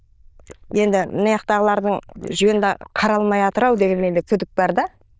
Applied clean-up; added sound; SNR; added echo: neural diffusion model UNIVERSE++.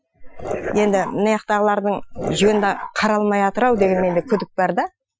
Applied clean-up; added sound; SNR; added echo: classical method Wiener filter.